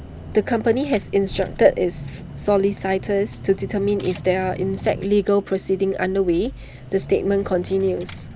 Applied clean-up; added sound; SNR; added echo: none; Engine / Car; 13 dB; none.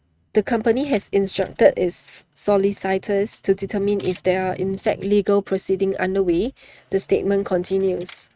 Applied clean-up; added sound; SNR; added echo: neural mask model RNNoise.